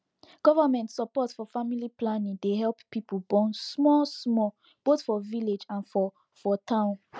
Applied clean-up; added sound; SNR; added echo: none; none; none; none.